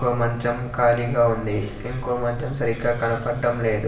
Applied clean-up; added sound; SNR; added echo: none; none; none; reverberation time 0.8 s.